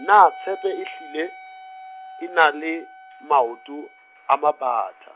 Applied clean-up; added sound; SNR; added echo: none; Wind instrument, woodwind instrument; 19 dB; none.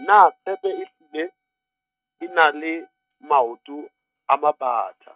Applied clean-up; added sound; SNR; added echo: neural mask model RNNoise.